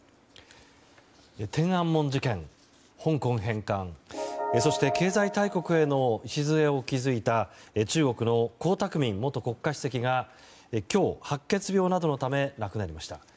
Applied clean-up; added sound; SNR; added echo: none; none; none; none.